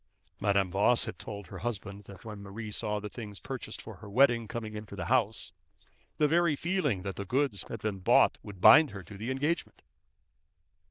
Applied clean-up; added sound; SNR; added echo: neural diffusion model UNIVERSE++.